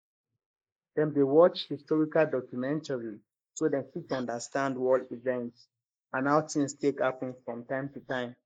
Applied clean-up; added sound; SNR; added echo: neural mask model Resemble Enhance denoiser.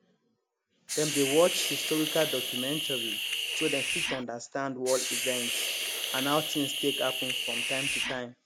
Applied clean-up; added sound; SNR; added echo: none; Hiss; 0 dB; none.